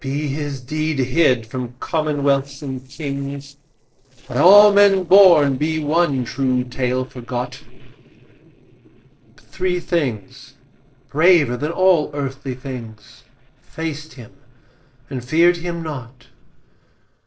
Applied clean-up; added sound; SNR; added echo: neural separator model SepFormer DNS4.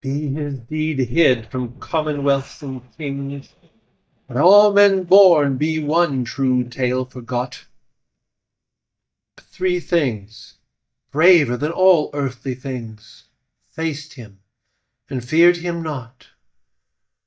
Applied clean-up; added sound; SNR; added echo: neural mask model DeepFilterNet 3.